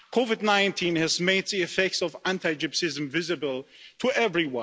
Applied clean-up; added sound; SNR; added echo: none; none; none; none.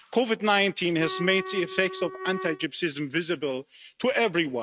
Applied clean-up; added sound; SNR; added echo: neural mask model RNNoise.